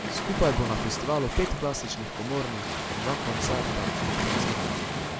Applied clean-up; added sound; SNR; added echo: none; Waves, surf; 0 dB; none.